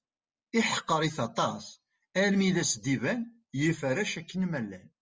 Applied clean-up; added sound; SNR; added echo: none; none; none; none.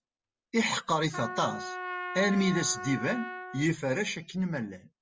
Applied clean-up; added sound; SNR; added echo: none; Trumpet; 10 dB; none.